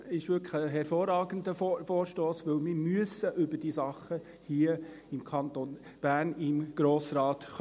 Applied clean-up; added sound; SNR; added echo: none; none; none; none.